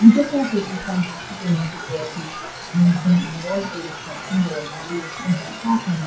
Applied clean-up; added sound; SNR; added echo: classical method WPE with log-MMSE.